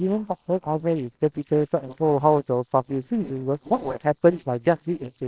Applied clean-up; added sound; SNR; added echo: neural separator model SepFormer WHAMR!.